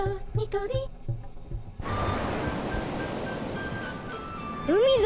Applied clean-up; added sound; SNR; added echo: none; Gurgling / Engine; 7 dB; none.